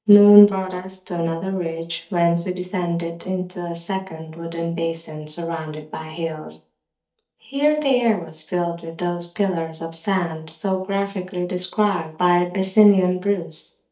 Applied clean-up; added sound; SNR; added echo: neural mask model DeepFilterNet 3.